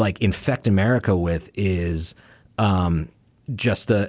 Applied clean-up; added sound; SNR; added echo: none; none; none; none.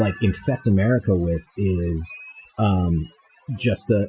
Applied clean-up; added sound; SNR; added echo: classical method Wiener filter.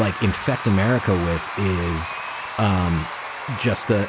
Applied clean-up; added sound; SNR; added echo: none; Applause / Crowd / Cheering; 9 dB; none.